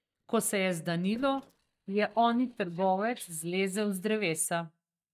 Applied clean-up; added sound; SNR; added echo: neural mask model DeepFilterNet 3.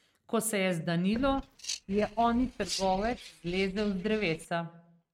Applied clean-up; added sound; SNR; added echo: neural mask model RNNoise.